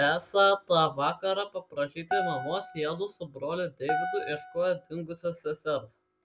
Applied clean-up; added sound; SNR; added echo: none; Piano; 6 dB; none.